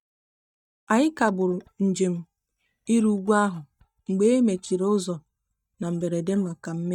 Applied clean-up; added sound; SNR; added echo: neural mask model DeepFilterNet 3.